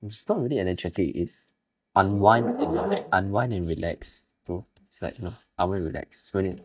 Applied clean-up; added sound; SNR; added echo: neural mask model DeepFilterNet 3.